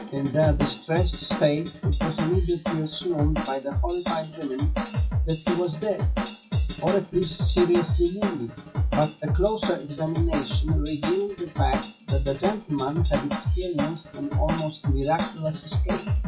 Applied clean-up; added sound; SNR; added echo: classical method WPE with log-MMSE.